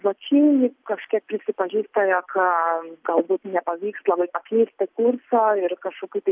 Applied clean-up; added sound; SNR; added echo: none; none; none; none.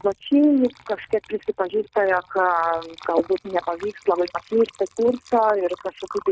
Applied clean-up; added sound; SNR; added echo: neural mask model RNNoise.